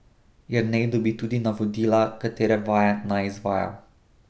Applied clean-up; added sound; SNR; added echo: none; none; none; none.